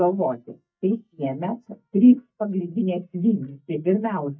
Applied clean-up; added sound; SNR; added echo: neural mask model DeepFilterNet 3.